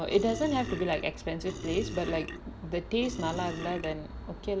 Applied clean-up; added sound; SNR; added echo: none; Burping, eructation; 10 dB; none.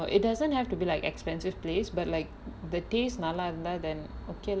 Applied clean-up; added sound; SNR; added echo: none; none; none; none.